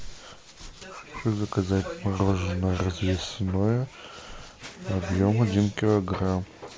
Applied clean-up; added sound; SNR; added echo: none; none; none; none.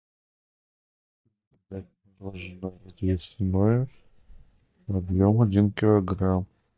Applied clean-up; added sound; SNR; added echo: neural mask model DeepFilterNet 3.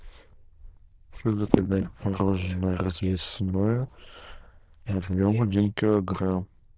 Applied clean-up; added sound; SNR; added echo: neural diffusion model UNIVERSE++.